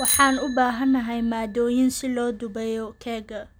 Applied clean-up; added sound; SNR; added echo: none; Bicycle bell; 10 dB; none.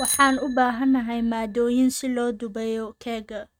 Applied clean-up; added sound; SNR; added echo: neural mask model RNNoise.